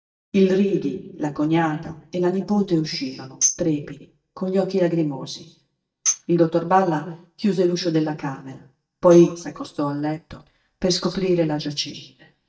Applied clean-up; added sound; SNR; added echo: neural mask model DeepFilterNet 3.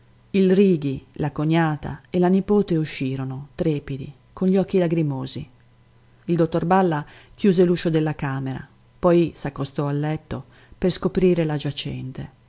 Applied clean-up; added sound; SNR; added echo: none; none; none; none.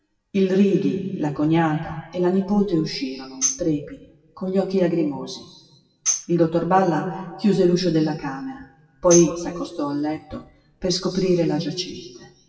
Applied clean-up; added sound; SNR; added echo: classical method WPE with log-MMSE.